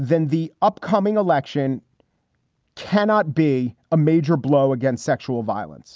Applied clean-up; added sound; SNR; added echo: none; none; none; none.